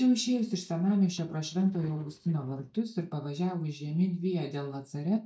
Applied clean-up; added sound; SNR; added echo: neural mask model DeepFilterNet 3.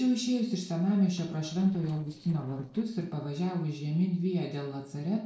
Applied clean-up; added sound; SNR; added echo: neural separator model SepFormer DNS4.